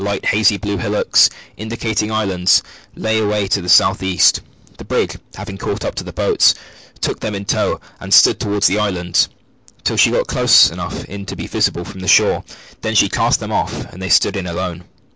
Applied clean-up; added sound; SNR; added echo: none; none; none; none.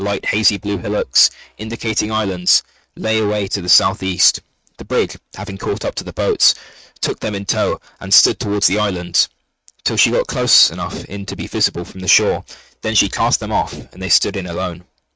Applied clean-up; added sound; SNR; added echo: neural mask model RNNoise.